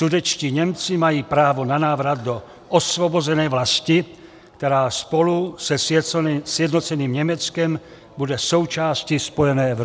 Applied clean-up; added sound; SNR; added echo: none; none; none; none.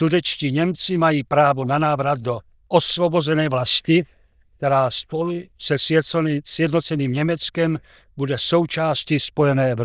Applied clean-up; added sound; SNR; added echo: neural diffusion model UNIVERSE++.